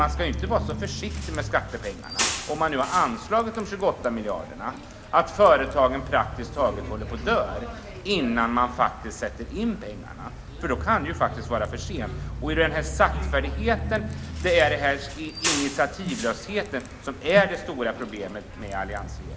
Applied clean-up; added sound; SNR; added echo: none; Bus; 8 dB; reverberation time 1.1 s.